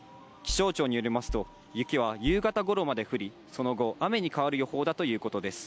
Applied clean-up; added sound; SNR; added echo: none; Bass drum; 10 dB; none.